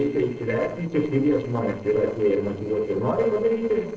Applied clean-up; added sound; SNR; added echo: neural separator model SepFormer DNS4.